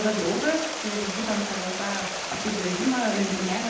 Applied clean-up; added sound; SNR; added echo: none; Stream; 4 dB; reverberation time 0.8 s.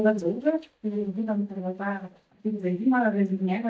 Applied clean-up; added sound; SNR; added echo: neural mask model DeepFilterNet 3.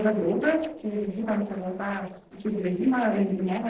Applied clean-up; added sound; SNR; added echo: neural separator model SepFormer DNS4.